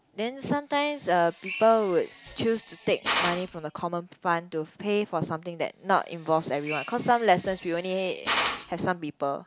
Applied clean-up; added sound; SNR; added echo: none; Drill; 6 dB; none.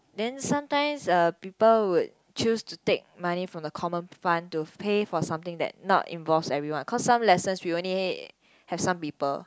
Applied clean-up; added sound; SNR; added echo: none; none; none; none.